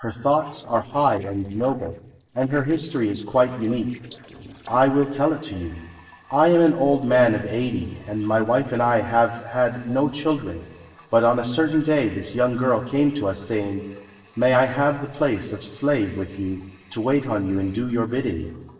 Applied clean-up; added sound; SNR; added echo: neural separator model SepFormer DNS4.